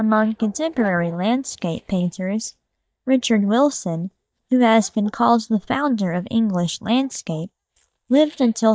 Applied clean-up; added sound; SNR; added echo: neural mask model DeepFilterNet 3.